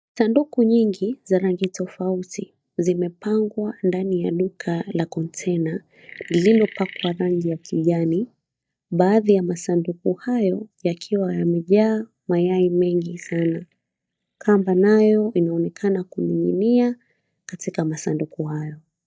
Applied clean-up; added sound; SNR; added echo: neural mask model DeepFilterNet 3.